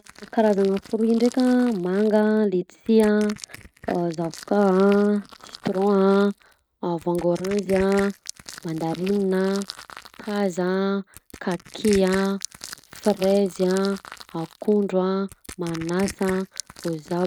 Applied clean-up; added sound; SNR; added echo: neural mask model RNNoise.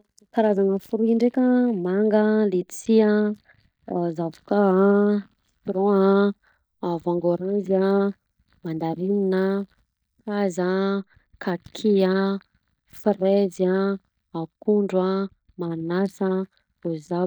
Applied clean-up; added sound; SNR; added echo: neural mask model DeepFilterNet 3.